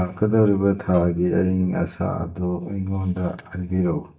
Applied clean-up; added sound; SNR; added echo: neural mask model DeepFilterNet 3.